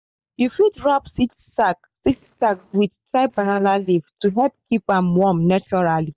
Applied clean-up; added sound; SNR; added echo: neural mask model DeepFilterNet 3.